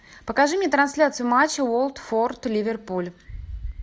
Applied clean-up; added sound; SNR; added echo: none; none; none; none.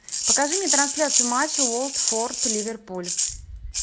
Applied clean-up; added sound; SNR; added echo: none; Rattle (instrument); -3 dB; none.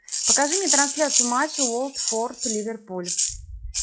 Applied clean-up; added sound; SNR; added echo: classical method log-MMSE.